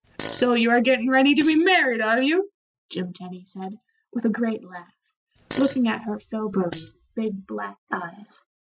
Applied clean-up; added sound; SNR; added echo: classical method Wiener filter.